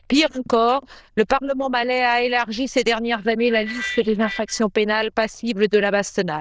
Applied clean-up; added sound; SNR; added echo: neural diffusion model UNIVERSE++.